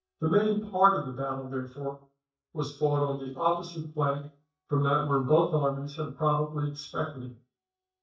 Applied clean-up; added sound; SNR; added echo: neural mask model DeepFilterNet 3.